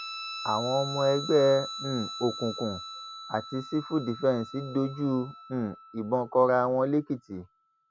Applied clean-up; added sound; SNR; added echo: none; Guitar; 12 dB; none.